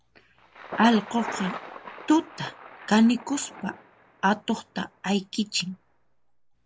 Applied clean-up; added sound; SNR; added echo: none; Thunder; 14 dB; none.